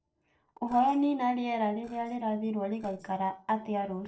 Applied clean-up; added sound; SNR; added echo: neural separator model SepFormer DNS4.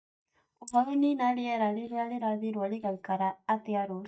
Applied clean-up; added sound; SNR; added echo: neural mask model DeepFilterNet 3.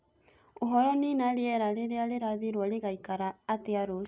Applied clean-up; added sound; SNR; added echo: none; none; none; none.